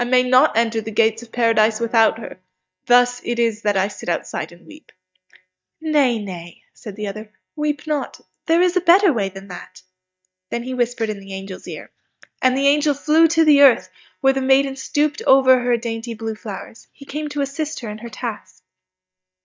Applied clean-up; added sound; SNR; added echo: neural mask model DeepFilterNet 3.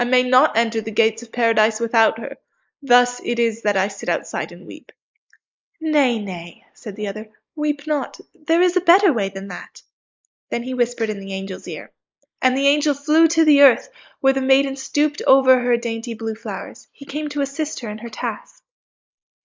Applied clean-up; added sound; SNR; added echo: neural mask model Resemble Enhance denoiser.